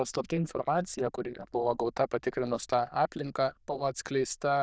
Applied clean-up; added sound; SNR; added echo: neural diffusion model UNIVERSE++.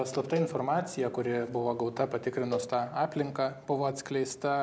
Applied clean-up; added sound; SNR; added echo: none; Cowbell; 12 dB; none.